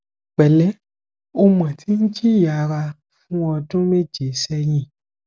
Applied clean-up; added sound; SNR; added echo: none; none; none; none.